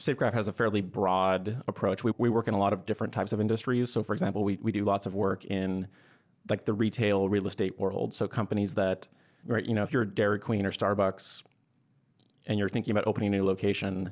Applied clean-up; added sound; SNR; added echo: none; none; none; none.